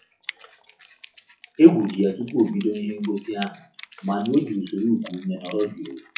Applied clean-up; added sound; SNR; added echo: classical method WPE with log-MMSE.